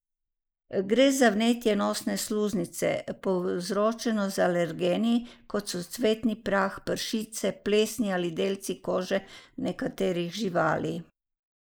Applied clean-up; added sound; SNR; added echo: neural mask model Resemble Enhance denoiser.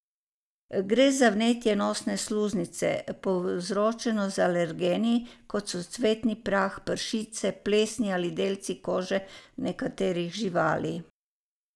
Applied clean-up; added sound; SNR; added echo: none; none; none; none.